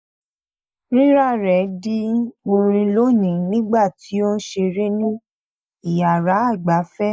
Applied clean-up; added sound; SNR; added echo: neural mask model Resemble Enhance denoiser.